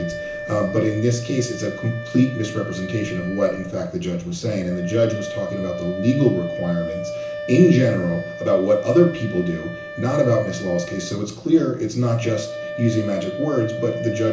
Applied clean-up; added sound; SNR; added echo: none; Wind instrument, woodwind instrument; 10 dB; reverberation time 0.7 s.